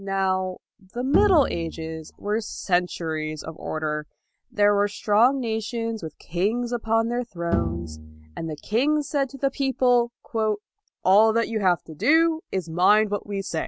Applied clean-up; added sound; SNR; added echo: none; Bowed string instrument; 6 dB; none.